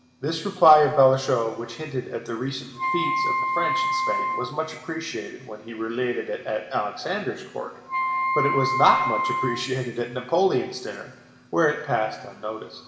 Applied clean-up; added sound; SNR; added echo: none; Wind instrument, woodwind instrument; 1 dB; reverberation time 1.1 s.